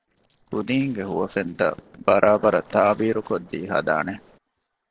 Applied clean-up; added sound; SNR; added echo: neural separator model SepFormer DNS4.